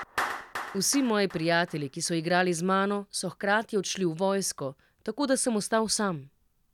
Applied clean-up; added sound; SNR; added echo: none; Clapping; 14 dB; none.